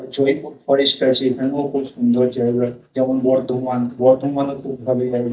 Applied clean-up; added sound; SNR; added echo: neural mask model DeepFilterNet 3.